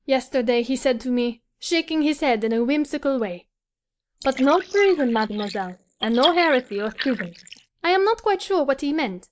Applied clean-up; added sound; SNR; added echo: neural mask model Resemble Enhance denoiser.